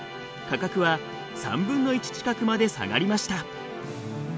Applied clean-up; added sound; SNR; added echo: none; none; none; none.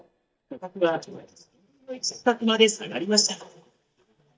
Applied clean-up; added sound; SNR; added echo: neural mask model DeepFilterNet 3.